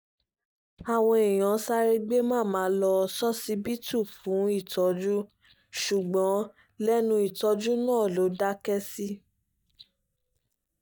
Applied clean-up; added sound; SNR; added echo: neural mask model DeepFilterNet 3.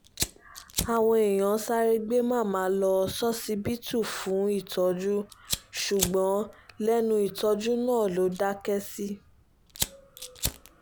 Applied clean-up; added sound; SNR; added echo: none; Fire; 12 dB; none.